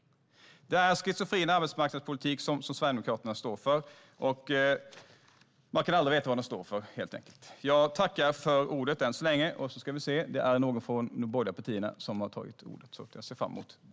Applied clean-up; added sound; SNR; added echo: none; none; none; none.